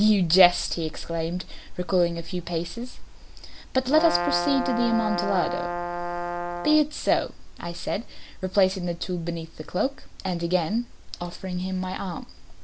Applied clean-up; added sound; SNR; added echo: none; Brass instrument; 4 dB; none.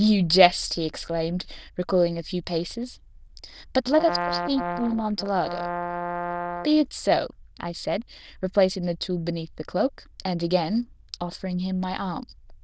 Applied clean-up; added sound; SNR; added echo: neural diffusion model UNIVERSE++.